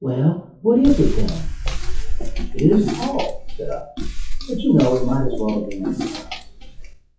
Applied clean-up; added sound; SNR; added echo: classical method WPE with log-MMSE.